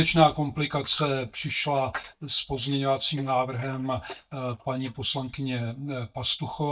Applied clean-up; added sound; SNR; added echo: neural mask model DeepFilterNet 3.